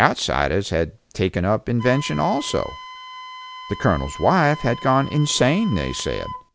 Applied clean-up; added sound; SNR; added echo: none; Wind instrument, woodwind instrument; 16 dB; none.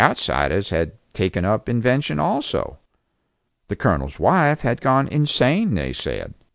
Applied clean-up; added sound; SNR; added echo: none; none; none; none.